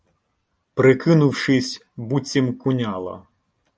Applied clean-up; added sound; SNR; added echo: none; none; none; none.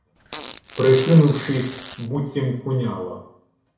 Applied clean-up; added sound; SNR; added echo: none; Fart; 13 dB; reverberation time 0.6 s.